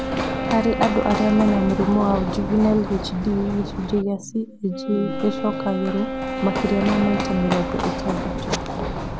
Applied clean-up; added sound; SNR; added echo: none; Wind instrument, woodwind instrument + Run; 4 dB; none.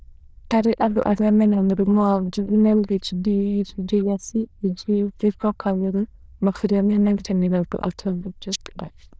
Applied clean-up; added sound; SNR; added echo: neural diffusion model UNIVERSE++.